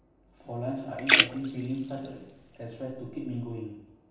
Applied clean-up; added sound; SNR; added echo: none; Splash, splatter; -5 dB; reverberation time 0.9 s.